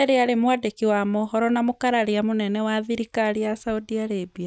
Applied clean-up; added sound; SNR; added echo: none; none; none; none.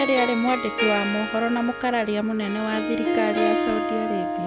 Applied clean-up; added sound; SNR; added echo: none; Harp; 2 dB; none.